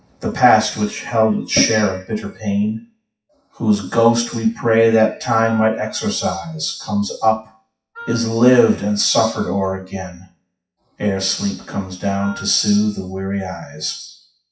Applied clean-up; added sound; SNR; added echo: classical method WPE with log-MMSE.